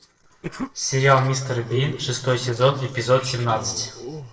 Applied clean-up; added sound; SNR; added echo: neural separator model SepFormer DNS4.